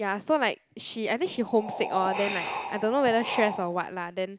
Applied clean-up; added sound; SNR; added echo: none; Wind; 7 dB; none.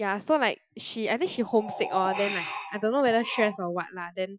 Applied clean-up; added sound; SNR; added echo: classical method Wiener filter.